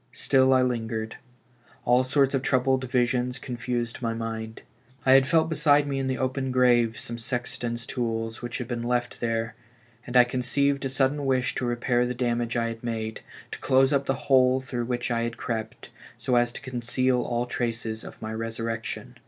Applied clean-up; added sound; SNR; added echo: none; none; none; none.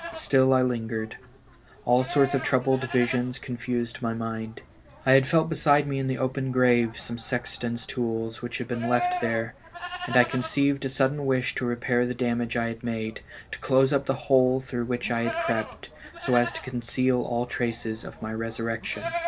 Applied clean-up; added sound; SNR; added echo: none; Livestock, farm animals, working animals; 12 dB; none.